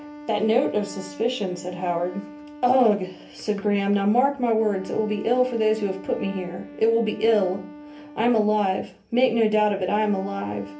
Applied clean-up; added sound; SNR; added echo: none; Wind instrument, woodwind instrument; 17 dB; reverberation time 0.3 s.